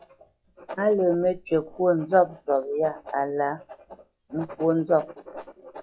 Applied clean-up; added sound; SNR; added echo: classical method log-MMSE.